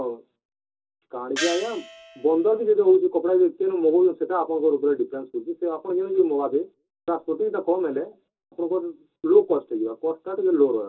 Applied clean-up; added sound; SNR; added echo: none; Gong; 11 dB; reverberation time 0.2 s.